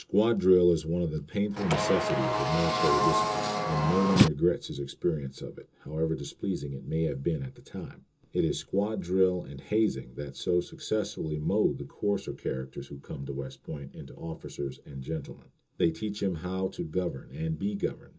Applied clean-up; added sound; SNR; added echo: none; Car; -2 dB; reverberation time 0.2 s.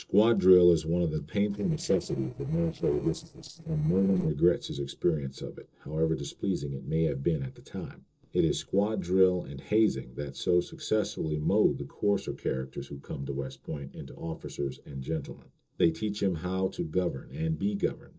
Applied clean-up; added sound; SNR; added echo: neural separator model SepFormer DNS4.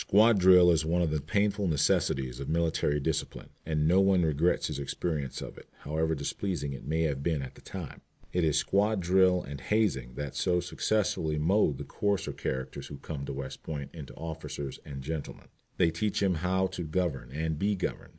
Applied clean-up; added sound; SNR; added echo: none; none; none; none.